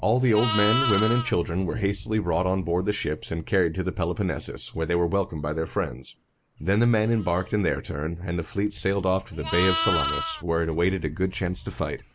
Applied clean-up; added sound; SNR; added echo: none; Livestock, farm animals, working animals; 9 dB; none.